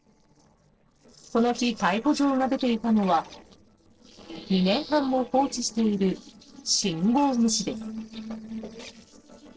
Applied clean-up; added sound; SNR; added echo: neural separator model SepFormer DNS4.